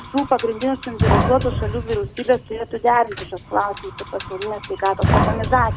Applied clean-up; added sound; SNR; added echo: none; Fire; 2 dB; none.